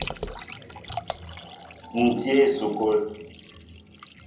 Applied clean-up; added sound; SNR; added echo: none; Liquid; 13 dB; reverberation time 0.6 s.